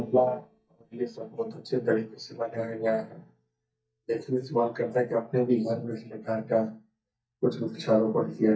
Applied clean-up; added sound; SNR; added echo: neural mask model DeepFilterNet 3.